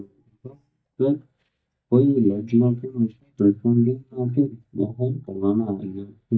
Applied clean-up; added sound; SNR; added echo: neural mask model DeepFilterNet 3.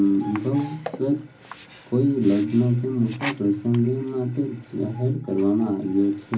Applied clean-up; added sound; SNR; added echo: none; Sink (filling or washing); 18 dB; reverberation time 0.4 s.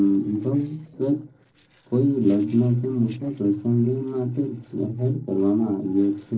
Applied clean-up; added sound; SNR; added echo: neural separator model SepFormer DNS4.